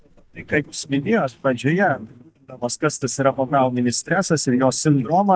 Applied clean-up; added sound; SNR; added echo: neural mask model DeepFilterNet 3.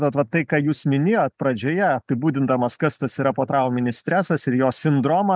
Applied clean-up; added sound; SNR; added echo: none; none; none; none.